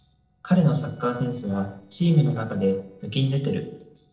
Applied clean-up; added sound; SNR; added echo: neural separator model SepFormer DNS4.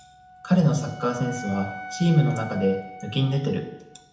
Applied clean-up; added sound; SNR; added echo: none; Wind instrument, woodwind instrument; 15 dB; reverberation time 0.8 s.